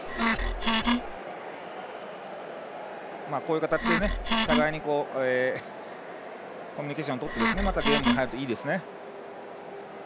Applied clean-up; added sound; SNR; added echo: none; Wood; -4 dB; none.